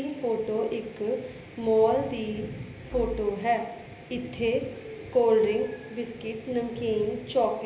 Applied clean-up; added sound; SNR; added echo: none; Musical instrument; 17 dB; reverberation time 0.8 s.